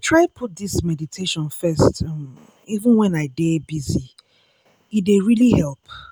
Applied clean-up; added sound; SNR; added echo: none; none; none; none.